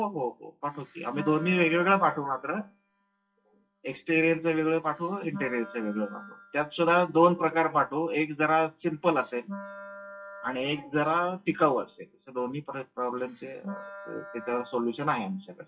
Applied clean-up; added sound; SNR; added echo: classical method WPE with log-MMSE.